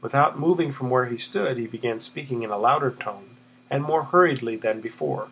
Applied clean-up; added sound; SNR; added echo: none; none; none; none.